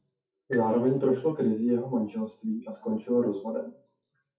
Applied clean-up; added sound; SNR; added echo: classical method WPE with log-MMSE.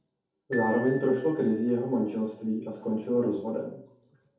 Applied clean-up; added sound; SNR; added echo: none; Glockenspiel; 16 dB; reverberation time 0.5 s.